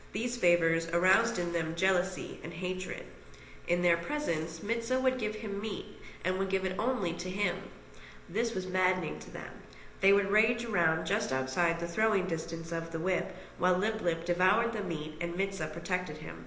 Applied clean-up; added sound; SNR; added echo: none; Telephone; 18 dB; reverberation time 1.0 s.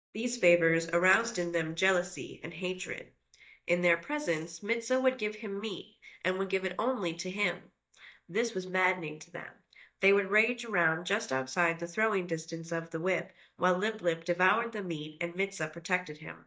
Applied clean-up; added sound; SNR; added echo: neural mask model DeepFilterNet 3.